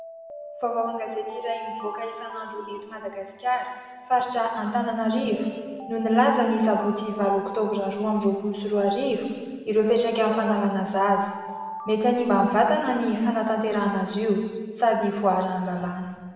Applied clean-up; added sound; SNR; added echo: none; Alarm; 16 dB; reverberation time 1.6 s.